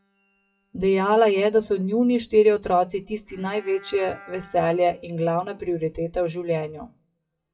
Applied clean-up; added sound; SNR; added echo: classical method WPE with log-MMSE.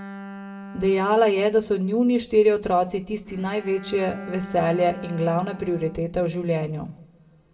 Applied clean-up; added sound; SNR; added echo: none; Bowed string instrument; 16 dB; reverberation time 0.6 s.